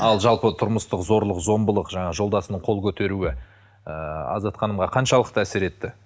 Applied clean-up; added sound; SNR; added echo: none; Bass drum; 11 dB; none.